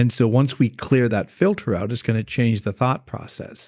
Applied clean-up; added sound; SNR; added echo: none; none; none; none.